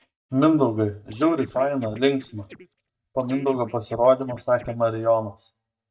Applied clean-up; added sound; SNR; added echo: neural mask model DeepFilterNet 3.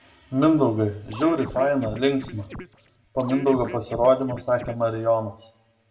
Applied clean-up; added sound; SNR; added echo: none; Scratching (performance technique); 15 dB; reverberation time 0.4 s.